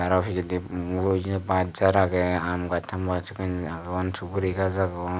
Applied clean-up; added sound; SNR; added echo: none; none; none; none.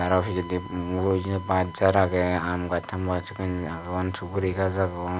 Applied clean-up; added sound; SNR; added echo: none; Bowed string instrument; 18 dB; none.